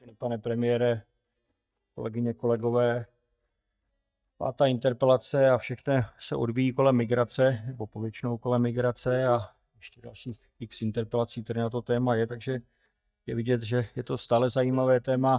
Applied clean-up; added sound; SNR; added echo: neural mask model DeepFilterNet 3.